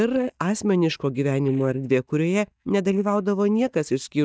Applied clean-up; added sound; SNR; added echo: neural mask model DeepFilterNet 3.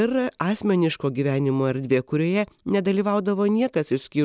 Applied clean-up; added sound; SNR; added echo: none; none; none; none.